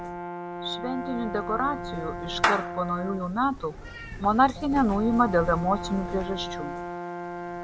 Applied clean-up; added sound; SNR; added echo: none; Meow / Clapping + Brass instrument; 6 dB; none.